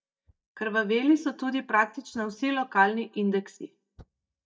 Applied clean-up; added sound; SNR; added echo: neural mask model DeepFilterNet 3.